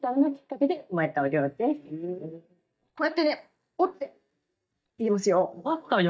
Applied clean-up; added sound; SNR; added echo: neural mask model DeepFilterNet 3.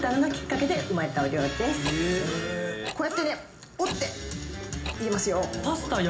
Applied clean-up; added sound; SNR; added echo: none; Tick-tock; 15 dB; reverberation time 0.4 s.